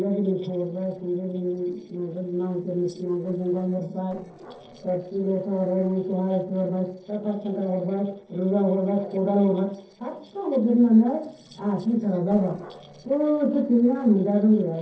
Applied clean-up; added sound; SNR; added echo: neural separator model SepFormer DNS4.